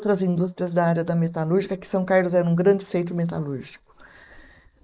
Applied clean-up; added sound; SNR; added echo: neural mask model Resemble Enhance denoiser.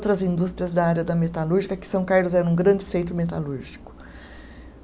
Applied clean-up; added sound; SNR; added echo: none; none; none; none.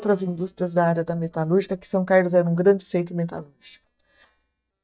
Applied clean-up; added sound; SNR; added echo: neural mask model DeepFilterNet 3.